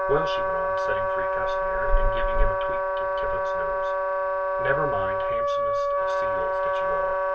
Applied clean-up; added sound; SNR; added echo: none; Wind instrument, woodwind instrument; -5 dB; reverberation time 0.2 s.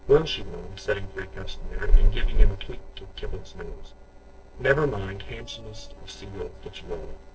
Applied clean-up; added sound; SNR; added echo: neural separator model SepFormer DNS4.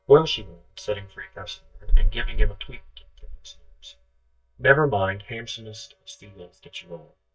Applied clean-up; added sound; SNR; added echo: neural mask model DeepFilterNet 3.